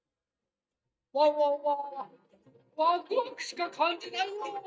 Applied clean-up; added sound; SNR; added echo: neural mask model DeepFilterNet 3.